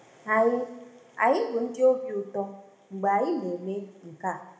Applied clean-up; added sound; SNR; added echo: none; none; none; reverberation time 0.7 s.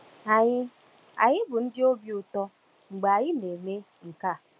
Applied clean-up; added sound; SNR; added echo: none; none; none; none.